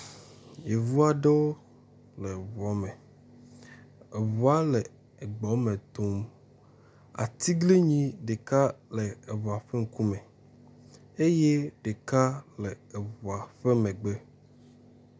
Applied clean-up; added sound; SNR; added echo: none; none; none; none.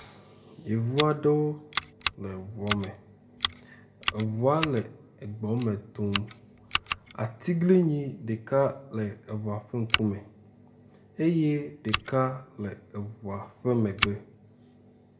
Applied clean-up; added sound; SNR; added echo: none; Scissors; 5 dB; reverberation time 0.5 s.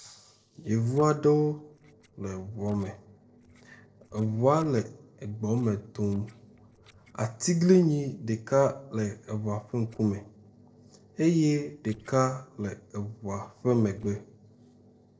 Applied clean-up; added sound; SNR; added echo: neural separator model SepFormer DNS4.